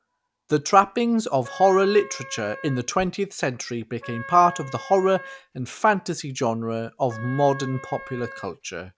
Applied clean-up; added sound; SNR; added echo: none; Wind instrument, woodwind instrument; 16 dB; none.